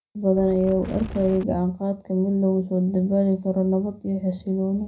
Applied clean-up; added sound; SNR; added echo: none; Wind; 13 dB; reverberation time 0.4 s.